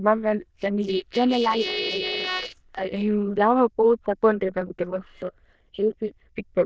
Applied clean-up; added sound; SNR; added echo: neural diffusion model UNIVERSE++.